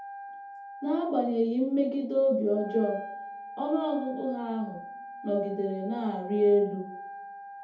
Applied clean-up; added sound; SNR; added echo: none; Wind instrument, woodwind instrument; 14 dB; reverberation time 0.6 s.